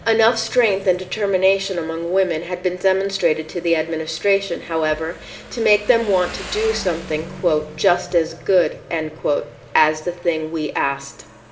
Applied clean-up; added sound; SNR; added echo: none; Motorcycle; 19 dB; reverberation time 2.7 s.